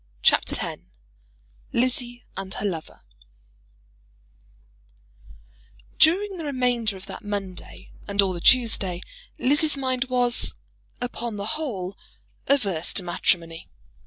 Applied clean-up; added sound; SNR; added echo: none; none; none; none.